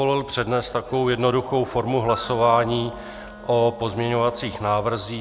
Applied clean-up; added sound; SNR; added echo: none; Wind instrument, woodwind instrument; 17 dB; none.